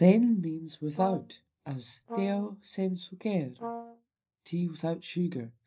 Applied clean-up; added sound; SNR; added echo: neural mask model DeepFilterNet 3.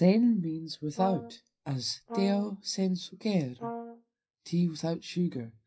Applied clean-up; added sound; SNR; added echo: classical method WPE with log-MMSE.